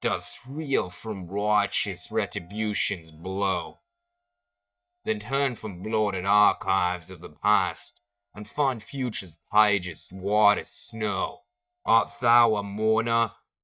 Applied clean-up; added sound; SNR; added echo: neural mask model DeepFilterNet 3.